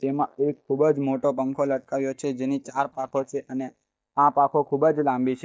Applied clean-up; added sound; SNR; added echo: neural mask model DeepFilterNet 3.